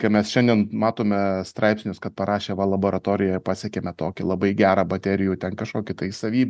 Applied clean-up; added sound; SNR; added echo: none; none; none; none.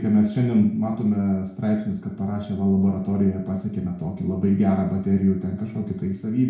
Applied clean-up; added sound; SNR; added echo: none; none; none; reverberation time 0.5 s.